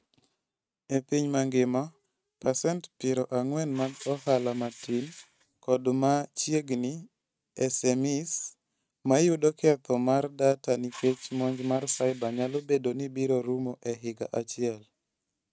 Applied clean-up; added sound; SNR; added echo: neural mask model RNNoise.